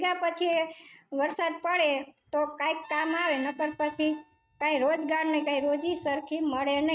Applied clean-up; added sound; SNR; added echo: neural mask model RNNoise.